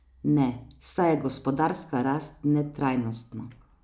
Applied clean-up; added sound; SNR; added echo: none; none; none; none.